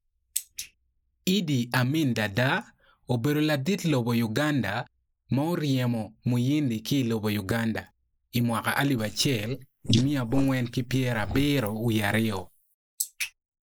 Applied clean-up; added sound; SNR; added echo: neural mask model Resemble Enhance denoiser.